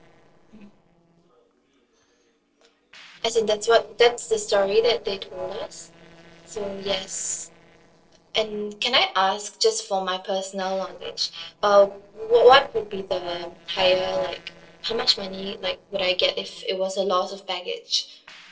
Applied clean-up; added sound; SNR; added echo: neural separator model SepFormer DNS4.